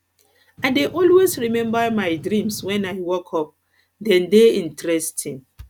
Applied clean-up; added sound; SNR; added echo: none; Engine / Truck / Car; 19 dB; none.